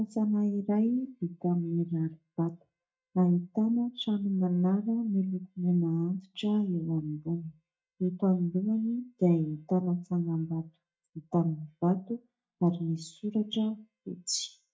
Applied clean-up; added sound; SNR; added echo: neural mask model DeepFilterNet 3.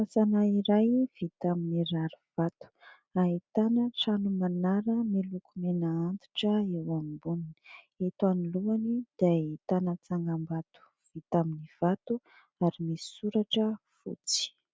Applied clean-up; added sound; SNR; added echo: none; none; none; none.